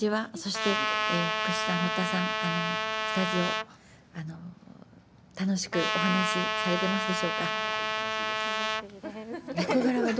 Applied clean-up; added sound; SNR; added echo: none; Trumpet; -2 dB; none.